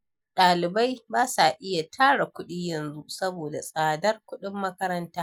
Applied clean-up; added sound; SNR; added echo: neural mask model Resemble Enhance denoiser.